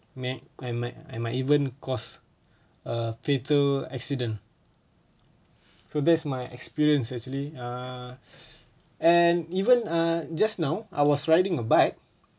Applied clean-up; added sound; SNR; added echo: none; none; none; none.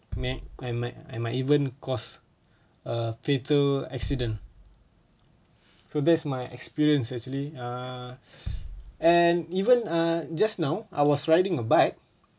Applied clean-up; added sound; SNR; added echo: none; Bass drum; 16 dB; none.